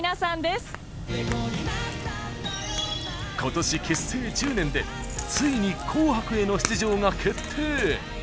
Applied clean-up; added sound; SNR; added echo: none; Crack / Crackle; 8 dB; none.